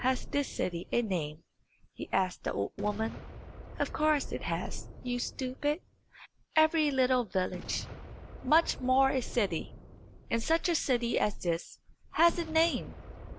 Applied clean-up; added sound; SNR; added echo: none; Boom; 15 dB; none.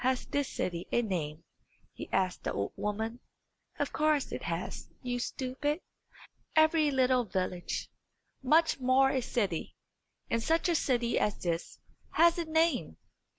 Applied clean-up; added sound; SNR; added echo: none; none; none; none.